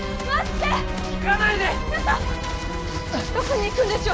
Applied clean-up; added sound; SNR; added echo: none; none; none; none.